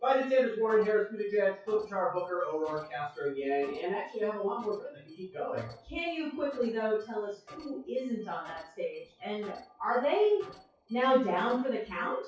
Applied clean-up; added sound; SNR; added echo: classical method WPE with log-MMSE.